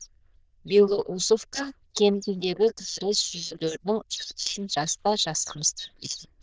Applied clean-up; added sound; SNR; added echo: neural diffusion model UNIVERSE++.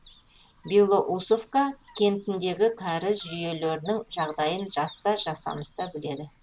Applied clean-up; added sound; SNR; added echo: none; Chirp, tweet; 20 dB; none.